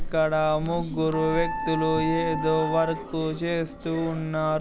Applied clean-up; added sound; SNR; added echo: none; Crackle + Wind instrument, woodwind instrument; 7 dB; none.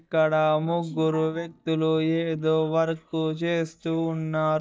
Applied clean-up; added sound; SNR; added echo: neural mask model DeepFilterNet 3.